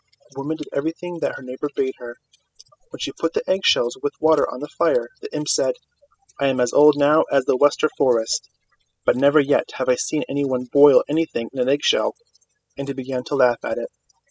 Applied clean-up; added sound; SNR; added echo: classical method spectral subtraction.